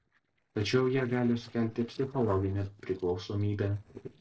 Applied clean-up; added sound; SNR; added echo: neural separator model SepFormer DNS4.